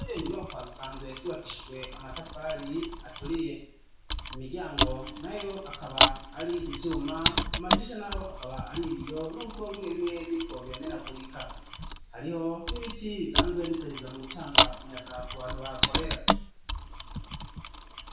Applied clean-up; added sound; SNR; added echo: none; Mechanisms; -4 dB; reverberation time 0.5 s.